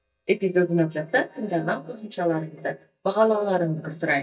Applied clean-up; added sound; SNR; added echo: neural mask model DeepFilterNet 3.